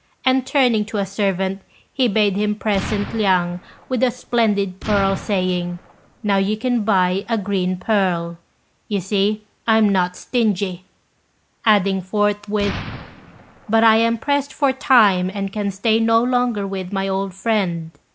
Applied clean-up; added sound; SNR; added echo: none; Explosion; 13 dB; none.